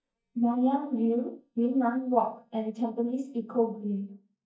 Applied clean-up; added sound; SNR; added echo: neural mask model DeepFilterNet 3.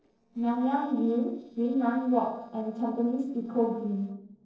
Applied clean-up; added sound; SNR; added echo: neural separator model SepFormer DNS4.